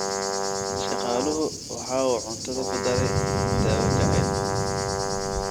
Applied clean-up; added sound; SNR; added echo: none; Brass instrument + Thunder / Cricket; -5 dB; none.